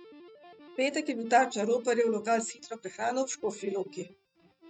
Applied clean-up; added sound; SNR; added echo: neural mask model RNNoise.